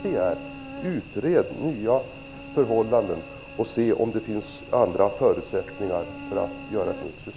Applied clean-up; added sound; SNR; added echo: none; Cricket / Buzz; 15 dB; none.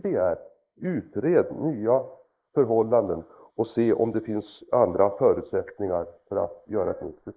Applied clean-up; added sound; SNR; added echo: neural mask model Resemble Enhance denoiser.